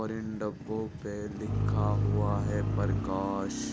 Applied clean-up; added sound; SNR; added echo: none; Bowed string instrument; -4 dB; none.